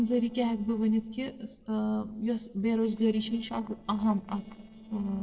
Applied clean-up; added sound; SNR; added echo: neural separator model SepFormer DNS4.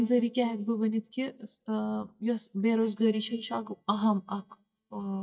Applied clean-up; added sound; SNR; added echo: neural mask model DeepFilterNet 3.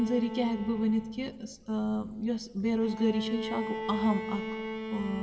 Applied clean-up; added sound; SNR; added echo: none; Bowed string instrument; 7 dB; reverberation time 1.5 s.